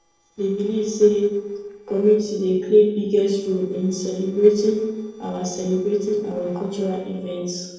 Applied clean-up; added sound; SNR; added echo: neural separator model SepFormer DNS4.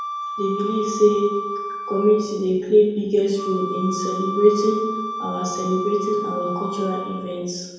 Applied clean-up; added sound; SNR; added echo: none; Wind instrument, woodwind instrument; 8 dB; reverberation time 1.2 s.